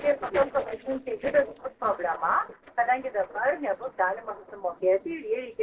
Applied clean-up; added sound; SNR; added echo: neural separator model SepFormer DNS4.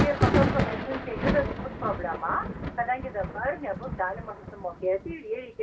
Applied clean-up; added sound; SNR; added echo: none; Thunder; -1 dB; reverberation time 0.2 s.